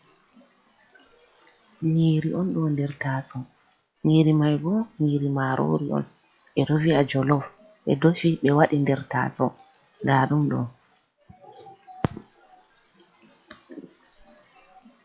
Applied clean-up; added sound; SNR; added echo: classical method log-MMSE.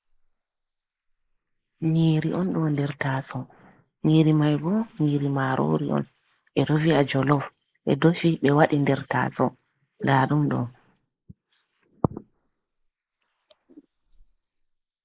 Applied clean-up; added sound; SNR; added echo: neural mask model Resemble Enhance denoiser.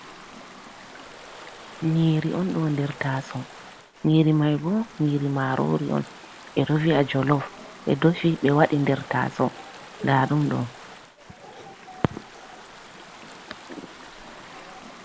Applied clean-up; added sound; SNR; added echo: none; Stream / Ocean; 18 dB; none.